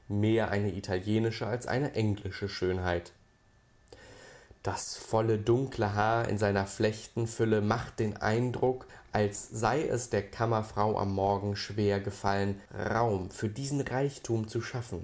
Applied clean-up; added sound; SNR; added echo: none; none; none; none.